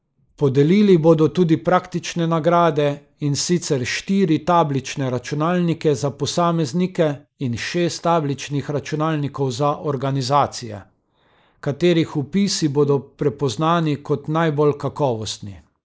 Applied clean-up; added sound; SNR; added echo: neural mask model Resemble Enhance denoiser.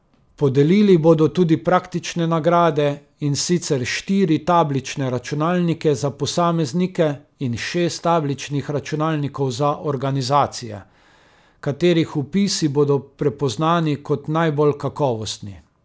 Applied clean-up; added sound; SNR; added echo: none; none; none; none.